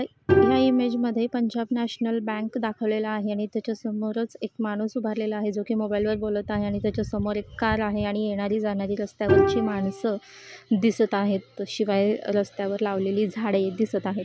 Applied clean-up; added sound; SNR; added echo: none; Bowed string instrument; 2 dB; none.